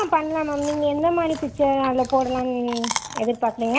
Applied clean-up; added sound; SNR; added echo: none; Chewing, mastication; 13 dB; none.